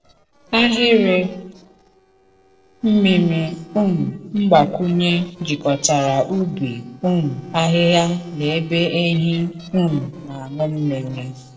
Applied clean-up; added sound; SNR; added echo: neural separator model SepFormer DNS4.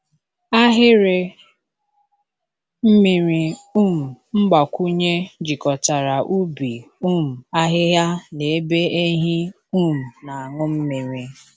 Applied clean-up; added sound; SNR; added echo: none; none; none; none.